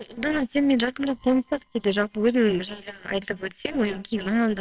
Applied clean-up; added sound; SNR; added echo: neural separator model SepFormer WHAMR!.